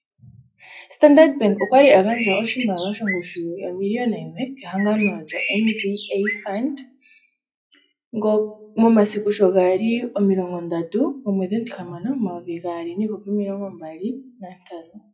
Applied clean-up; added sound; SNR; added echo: classical method WPE with log-MMSE.